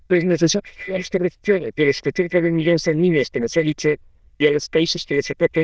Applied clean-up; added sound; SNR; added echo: neural diffusion model UNIVERSE++.